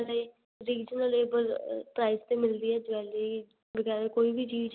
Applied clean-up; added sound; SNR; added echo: none; none; none; none.